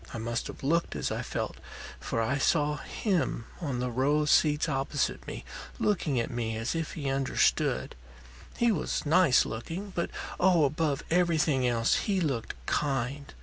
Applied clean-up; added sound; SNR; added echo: none; none; none; none.